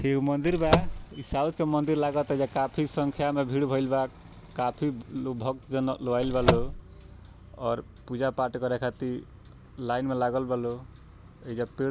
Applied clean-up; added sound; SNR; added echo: none; Car; -4 dB; none.